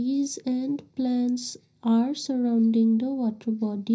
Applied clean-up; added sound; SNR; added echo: none; none; none; reverberation time 0.5 s.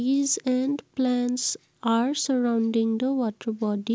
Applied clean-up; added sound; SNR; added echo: none; none; none; none.